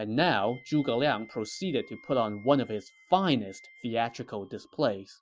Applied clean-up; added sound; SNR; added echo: classical method Wiener filter.